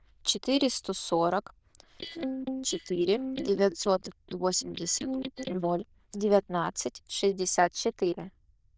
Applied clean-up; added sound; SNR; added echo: neural diffusion model UNIVERSE++.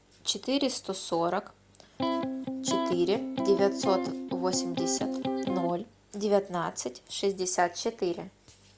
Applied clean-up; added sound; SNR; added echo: none; Electric guitar; 0 dB; none.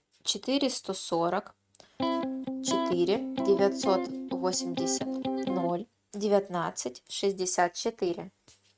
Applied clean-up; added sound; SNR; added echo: neural mask model RNNoise.